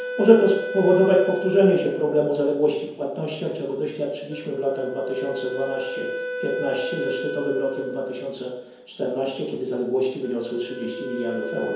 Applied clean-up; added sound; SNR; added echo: none; Wind instrument, woodwind instrument; 10 dB; reverberation time 0.9 s.